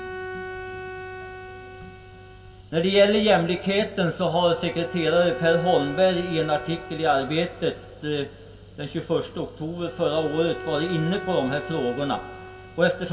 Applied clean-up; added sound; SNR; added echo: none; Bowed string instrument; 14 dB; reverberation time 0.2 s.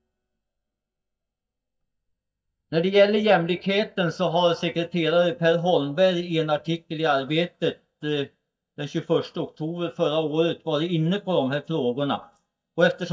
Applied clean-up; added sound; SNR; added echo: neural mask model DeepFilterNet 3.